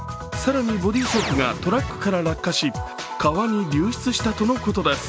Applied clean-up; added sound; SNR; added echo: none; none; none; none.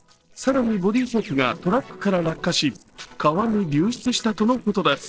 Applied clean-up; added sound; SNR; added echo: neural separator model SepFormer DNS4.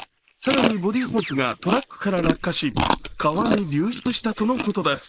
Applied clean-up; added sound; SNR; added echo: neural mask model Resemble Enhance denoiser.